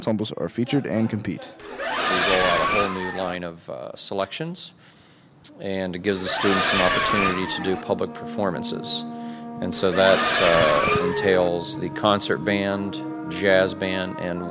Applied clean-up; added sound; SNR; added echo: none; Accelerating, revving, vroom; 0 dB; none.